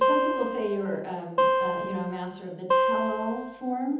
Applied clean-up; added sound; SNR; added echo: none; Acoustic guitar; -4 dB; reverberation time 1.3 s.